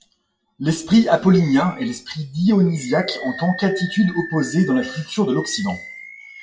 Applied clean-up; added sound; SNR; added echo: classical method WPE with log-MMSE.